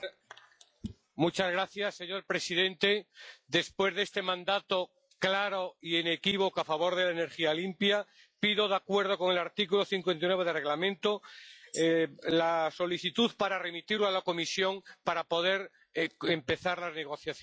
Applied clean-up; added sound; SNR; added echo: classical method log-MMSE.